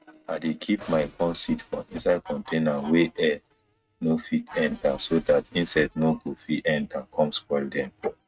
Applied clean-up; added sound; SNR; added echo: neural mask model RNNoise.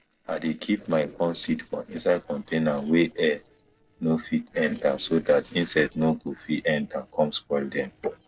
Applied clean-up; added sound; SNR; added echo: neural separator model SepFormer DNS4.